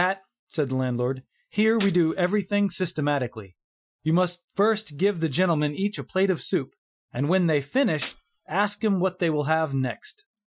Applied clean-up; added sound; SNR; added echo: classical method Wiener filter.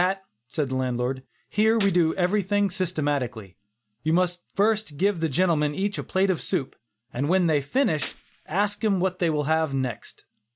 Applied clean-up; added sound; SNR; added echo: none; Gunshot, gunfire; 20 dB; none.